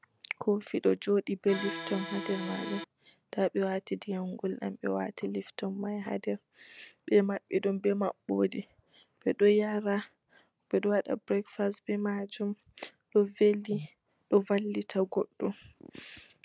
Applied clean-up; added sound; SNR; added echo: none; Accordion; 7 dB; none.